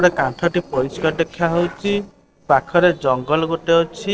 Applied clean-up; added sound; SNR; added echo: neural separator model SepFormer DNS4.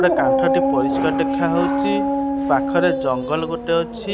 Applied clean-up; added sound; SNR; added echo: none; Dog; -2 dB; none.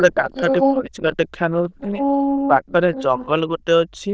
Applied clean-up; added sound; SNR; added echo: neural diffusion model UNIVERSE++.